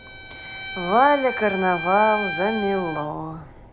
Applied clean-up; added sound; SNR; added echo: none; Bowed string instrument; 9 dB; none.